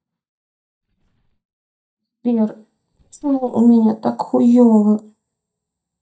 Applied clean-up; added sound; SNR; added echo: neural mask model DeepFilterNet 3.